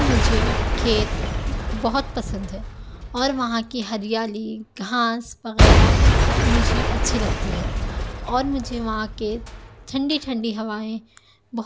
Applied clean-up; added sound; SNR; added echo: none; Shatter / Crushing / Boom; -5 dB; none.